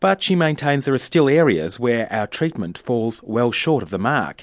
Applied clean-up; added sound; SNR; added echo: none; none; none; none.